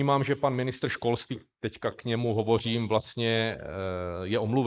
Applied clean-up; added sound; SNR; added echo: neural mask model Resemble Enhance denoiser.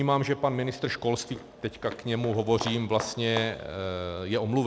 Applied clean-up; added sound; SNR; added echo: none; Walk, footsteps; 13 dB; none.